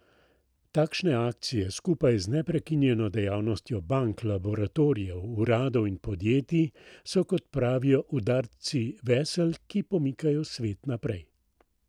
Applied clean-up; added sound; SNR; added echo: none; none; none; none.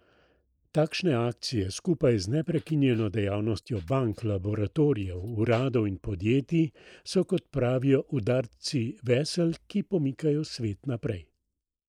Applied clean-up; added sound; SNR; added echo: neural mask model Resemble Enhance denoiser.